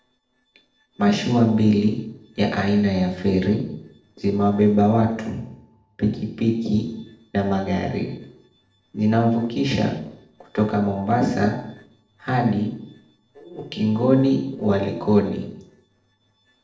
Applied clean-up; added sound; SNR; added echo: neural separator model SepFormer DNS4.